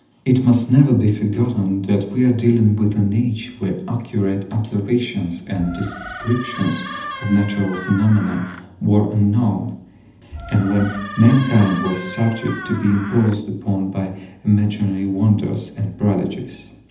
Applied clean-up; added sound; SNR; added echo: none; Door; 13 dB; reverberation time 0.8 s.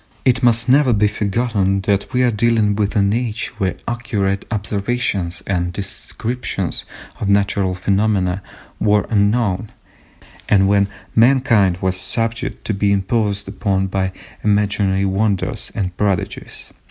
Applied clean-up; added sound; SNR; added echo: none; none; none; none.